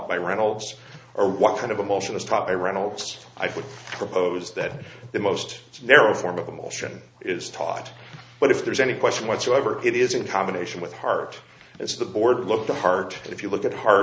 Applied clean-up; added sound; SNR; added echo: none; none; none; none.